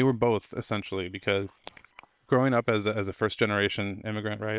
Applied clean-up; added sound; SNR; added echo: neural separator model SepFormer WHAM!.